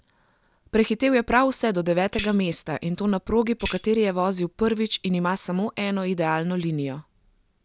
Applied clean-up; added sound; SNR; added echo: none; Tambourine; 0 dB; none.